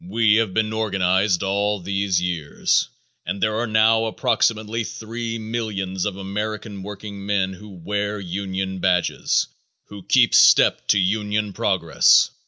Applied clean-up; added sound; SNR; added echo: none; none; none; none.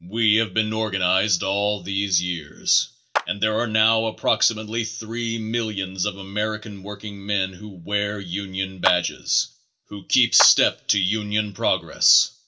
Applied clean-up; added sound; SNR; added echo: none; Clapping; 9 dB; reverberation time 0.2 s.